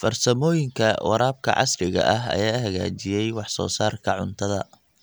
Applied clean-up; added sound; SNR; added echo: none; none; none; none.